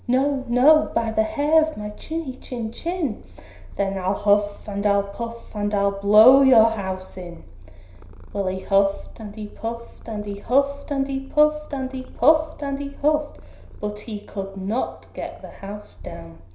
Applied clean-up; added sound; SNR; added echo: none; Purr; 16 dB; reverberation time 0.5 s.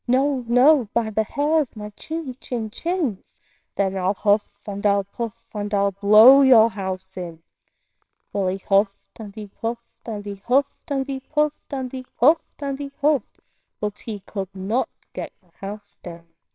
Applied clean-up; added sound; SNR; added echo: neural separator model SepFormer WHAMR!.